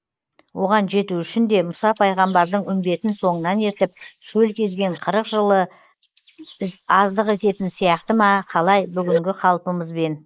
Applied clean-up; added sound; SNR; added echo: neural mask model Resemble Enhance denoiser.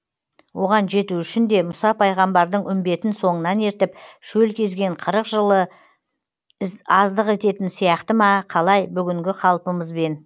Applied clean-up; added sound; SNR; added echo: none; none; none; none.